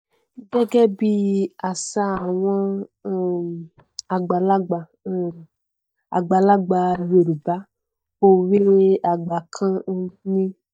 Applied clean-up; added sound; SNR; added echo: neural mask model DeepFilterNet 3.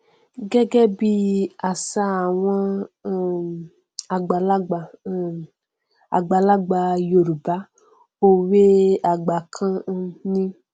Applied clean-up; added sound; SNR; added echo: none; none; none; none.